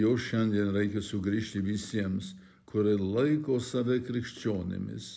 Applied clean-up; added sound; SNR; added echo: none; none; none; none.